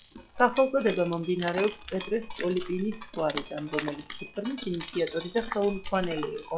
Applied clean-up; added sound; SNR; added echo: classical method log-MMSE.